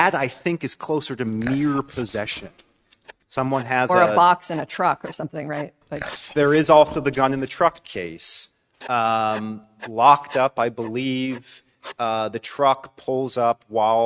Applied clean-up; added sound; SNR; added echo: neural mask model RNNoise.